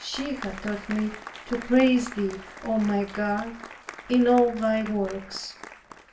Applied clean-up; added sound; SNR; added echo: none; Applause; 16 dB; reverberation time 0.3 s.